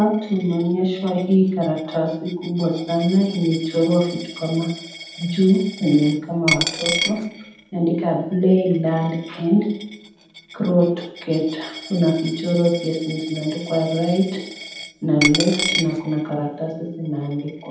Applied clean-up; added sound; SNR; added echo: none; Coin (dropping); 11 dB; reverberation time 0.8 s.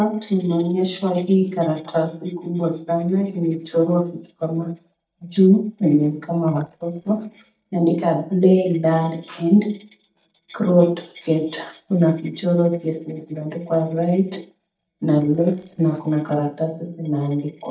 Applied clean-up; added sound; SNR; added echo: neural mask model DeepFilterNet 3.